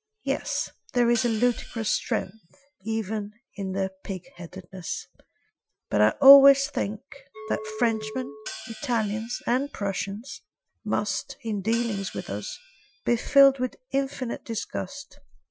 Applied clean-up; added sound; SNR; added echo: classical method Wiener filter.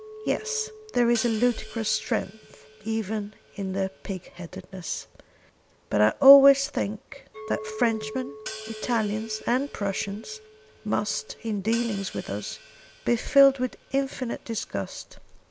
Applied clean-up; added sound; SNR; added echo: none; Chink, clink + Hi-hat; 17 dB; none.